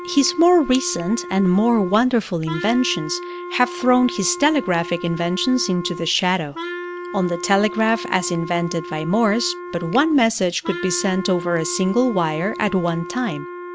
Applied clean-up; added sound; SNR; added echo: none; Wind instrument, woodwind instrument; 11 dB; none.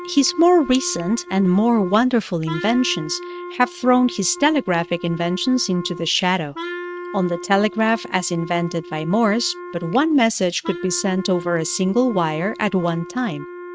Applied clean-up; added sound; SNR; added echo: neural mask model RNNoise.